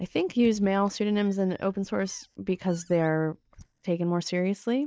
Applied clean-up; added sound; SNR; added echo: neural mask model DeepFilterNet 3.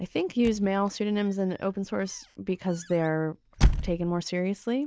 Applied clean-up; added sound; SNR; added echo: none; Squeak / Slam / Wood; 3 dB; none.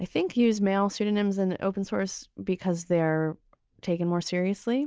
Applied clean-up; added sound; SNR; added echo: none; none; none; none.